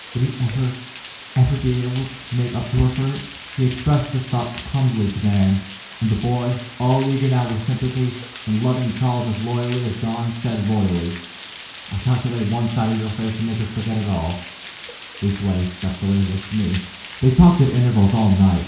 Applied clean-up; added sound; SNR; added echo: none; Water; 12 dB; reverberation time 0.6 s.